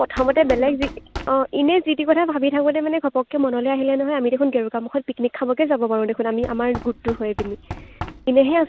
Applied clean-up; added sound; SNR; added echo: none; Knock; 17 dB; none.